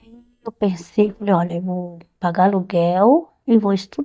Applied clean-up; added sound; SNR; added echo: neural mask model DeepFilterNet 3.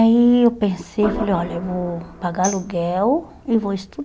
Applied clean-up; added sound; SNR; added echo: none; Organ + Tambourine; 13 dB; none.